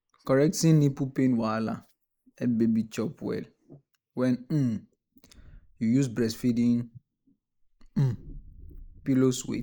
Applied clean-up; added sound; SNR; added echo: neural mask model Resemble Enhance denoiser.